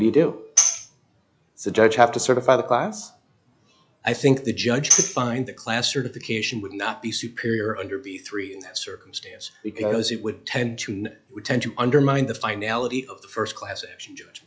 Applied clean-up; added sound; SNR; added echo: classical method log-MMSE.